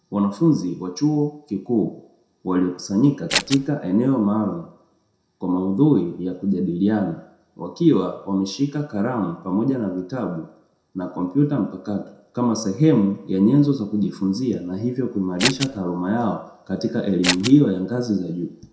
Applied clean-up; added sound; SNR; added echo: none; Scissors; 2 dB; reverberation time 0.6 s.